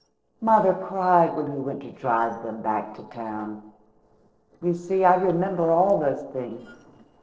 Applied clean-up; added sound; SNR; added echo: neural separator model SepFormer DNS4.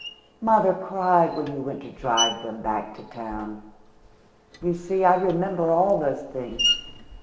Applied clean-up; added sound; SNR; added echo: none; Screech; 9 dB; reverberation time 1.0 s.